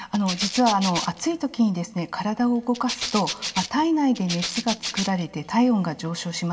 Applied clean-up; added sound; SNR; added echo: none; Rattle (instrument); 8 dB; reverberation time 0.4 s.